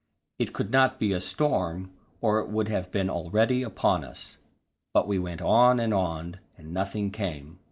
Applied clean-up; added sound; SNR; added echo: none; none; none; none.